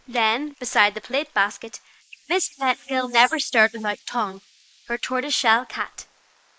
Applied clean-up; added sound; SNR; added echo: neural mask model Resemble Enhance denoiser.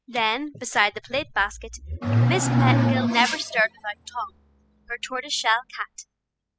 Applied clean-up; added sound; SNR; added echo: classical method spectral subtraction.